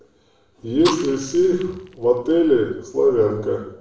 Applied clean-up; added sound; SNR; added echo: none; Fire; 14 dB; reverberation time 0.7 s.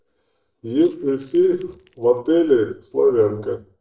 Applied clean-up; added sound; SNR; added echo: neural mask model DeepFilterNet 3.